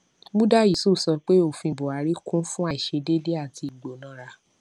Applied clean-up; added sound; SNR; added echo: none; none; none; none.